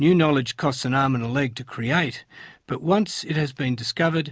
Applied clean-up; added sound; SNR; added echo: none; none; none; none.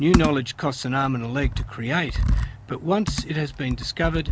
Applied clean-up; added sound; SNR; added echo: none; Computer keyboard; 2 dB; none.